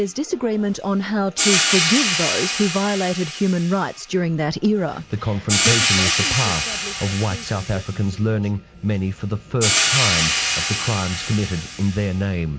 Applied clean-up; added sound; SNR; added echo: none; Hi-hat; 2 dB; none.